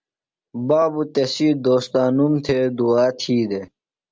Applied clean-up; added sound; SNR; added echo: none; none; none; none.